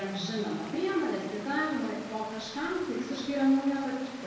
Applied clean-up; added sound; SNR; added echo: none; Stream; 15 dB; reverberation time 1.2 s.